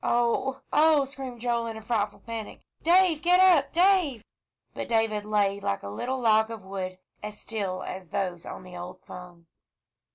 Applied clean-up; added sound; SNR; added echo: none; none; none; none.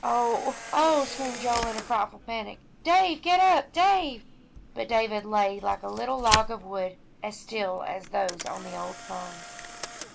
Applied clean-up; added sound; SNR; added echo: none; Camera; 11 dB; none.